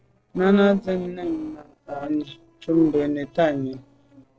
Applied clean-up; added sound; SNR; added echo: neural separator model SepFormer DNS4.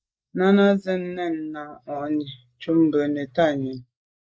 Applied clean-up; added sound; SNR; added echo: neural mask model Resemble Enhance denoiser.